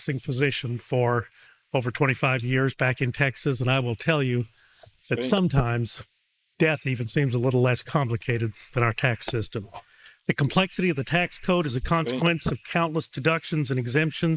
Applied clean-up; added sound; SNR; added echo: neural mask model Resemble Enhance denoiser.